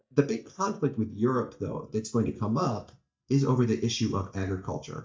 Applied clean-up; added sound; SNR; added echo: neural mask model DeepFilterNet 3.